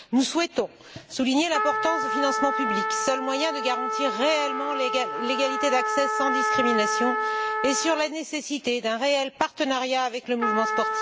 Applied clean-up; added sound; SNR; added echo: none; Trumpet; 2 dB; none.